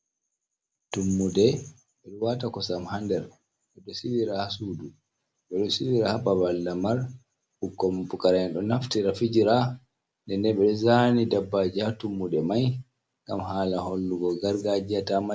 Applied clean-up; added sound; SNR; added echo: none; none; none; none.